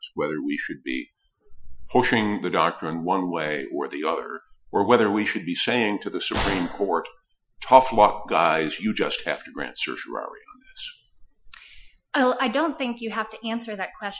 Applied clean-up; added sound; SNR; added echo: classical method Wiener filter.